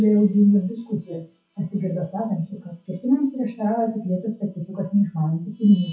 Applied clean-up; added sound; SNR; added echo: classical method WPE with log-MMSE.